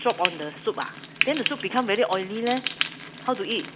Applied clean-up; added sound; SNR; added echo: none; Frying (food); 5 dB; none.